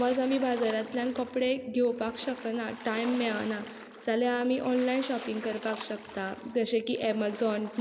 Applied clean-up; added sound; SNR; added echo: none; Splash, splatter; 16 dB; none.